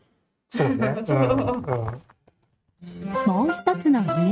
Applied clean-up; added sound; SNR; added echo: neural mask model RNNoise.